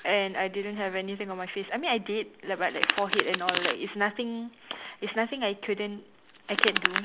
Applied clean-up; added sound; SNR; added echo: none; Domestic sounds, home sounds; 3 dB; none.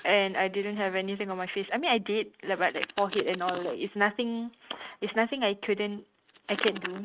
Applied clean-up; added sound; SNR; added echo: neural mask model RNNoise.